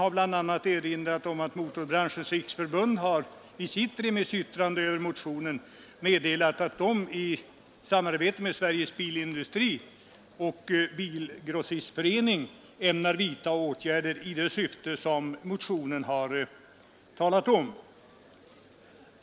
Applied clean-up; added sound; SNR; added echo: none; none; none; none.